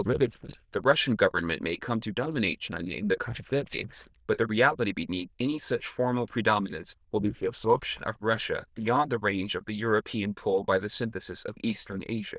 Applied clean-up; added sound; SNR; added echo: neural diffusion model UNIVERSE++.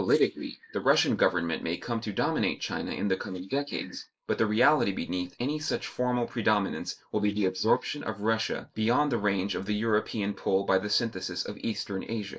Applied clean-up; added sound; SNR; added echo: neural mask model Resemble Enhance denoiser.